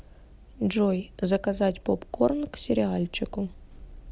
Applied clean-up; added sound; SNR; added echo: none; none; none; none.